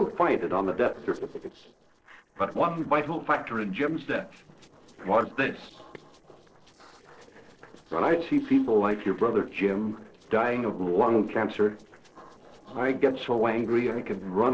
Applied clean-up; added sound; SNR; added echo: neural separator model SepFormer DNS4.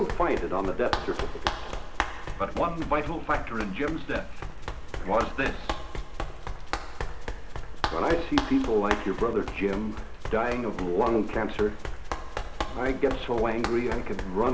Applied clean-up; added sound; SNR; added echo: none; Run; 3 dB; none.